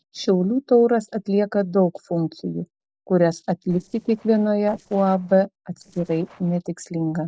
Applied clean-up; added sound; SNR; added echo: neural separator model SepFormer DNS4.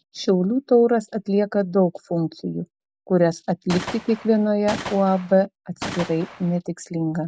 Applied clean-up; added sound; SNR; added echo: none; Gunshot, gunfire; 11 dB; none.